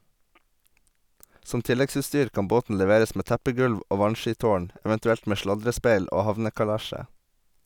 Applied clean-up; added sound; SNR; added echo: none; none; none; none.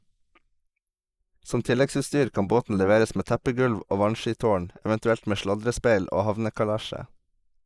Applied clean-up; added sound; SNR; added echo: neural mask model Resemble Enhance denoiser.